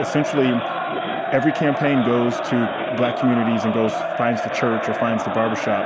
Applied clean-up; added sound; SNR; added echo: none; Crowd; 3 dB; none.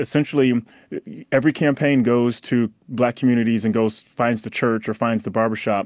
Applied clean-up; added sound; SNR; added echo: none; none; none; none.